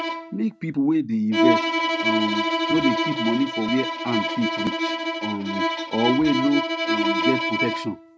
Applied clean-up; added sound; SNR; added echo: none; Bowed string instrument; -1 dB; none.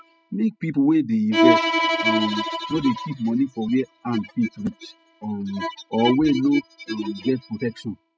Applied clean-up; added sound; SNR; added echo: classical method spectral subtraction.